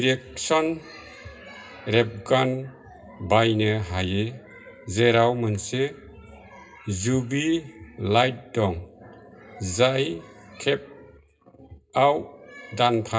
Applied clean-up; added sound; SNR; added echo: none; none; none; reverberation time 0.2 s.